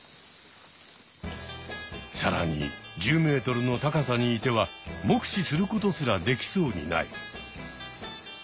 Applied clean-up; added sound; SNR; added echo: none; none; none; none.